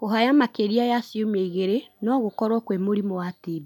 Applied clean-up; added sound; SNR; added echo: none; none; none; none.